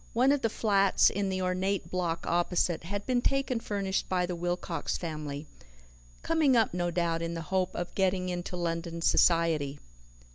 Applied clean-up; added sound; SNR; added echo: none; none; none; none.